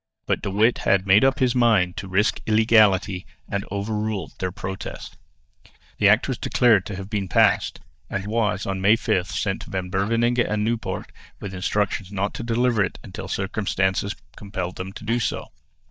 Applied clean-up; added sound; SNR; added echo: neural mask model DeepFilterNet 3.